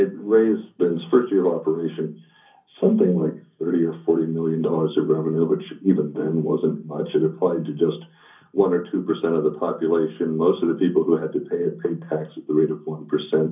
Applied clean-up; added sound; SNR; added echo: none; none; none; reverberation time 0.5 s.